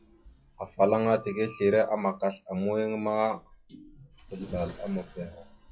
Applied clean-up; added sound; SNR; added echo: classical method log-MMSE.